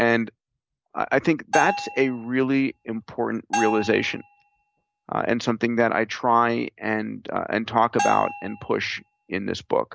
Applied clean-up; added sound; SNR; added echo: none; Bell; 7 dB; none.